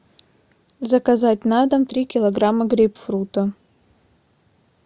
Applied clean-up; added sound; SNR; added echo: none; none; none; none.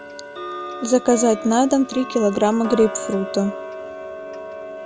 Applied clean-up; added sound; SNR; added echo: none; Tick-tock; 11 dB; none.